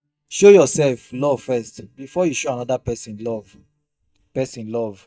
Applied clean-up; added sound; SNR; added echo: neural mask model DeepFilterNet 3.